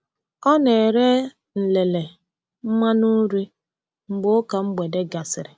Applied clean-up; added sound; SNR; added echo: none; none; none; none.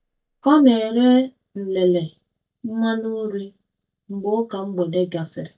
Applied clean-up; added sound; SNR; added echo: neural mask model DeepFilterNet 3.